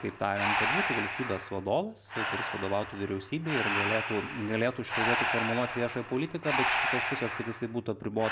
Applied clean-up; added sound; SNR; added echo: none; Breathing; 0 dB; none.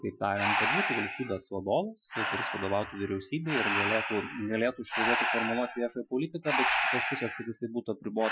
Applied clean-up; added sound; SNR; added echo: classical method Wiener filter.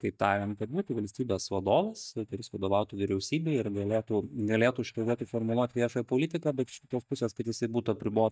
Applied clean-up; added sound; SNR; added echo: neural mask model DeepFilterNet 3.